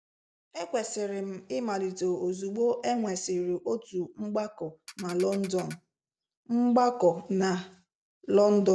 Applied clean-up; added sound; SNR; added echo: none; Ratchet, pawl; 19 dB; none.